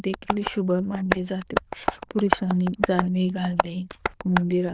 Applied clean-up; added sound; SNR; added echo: neural diffusion model UNIVERSE++.